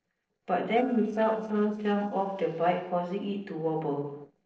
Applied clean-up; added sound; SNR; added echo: neural separator model SepFormer DNS4.